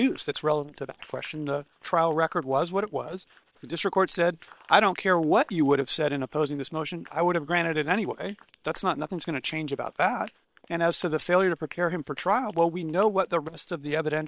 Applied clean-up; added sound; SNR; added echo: neural separator model SepFormer WHAM!.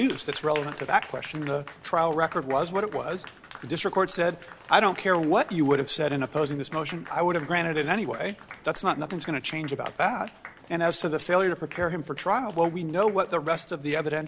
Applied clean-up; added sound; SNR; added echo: none; Applause; 19 dB; none.